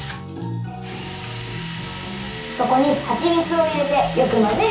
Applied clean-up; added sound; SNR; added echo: none; Drill; 13 dB; reverberation time 0.7 s.